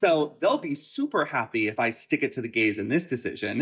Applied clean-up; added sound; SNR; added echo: neural mask model DeepFilterNet 3.